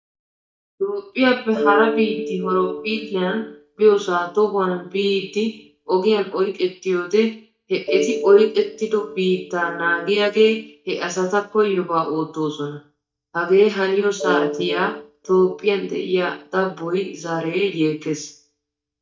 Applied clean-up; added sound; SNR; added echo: neural mask model DeepFilterNet 3.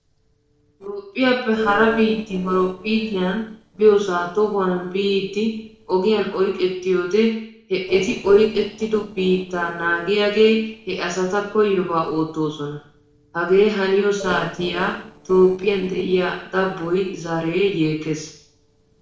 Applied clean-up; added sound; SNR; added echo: neural separator model SepFormer DNS4.